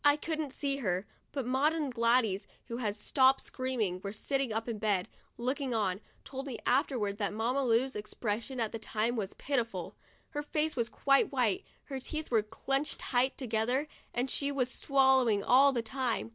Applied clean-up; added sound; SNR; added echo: none; none; none; none.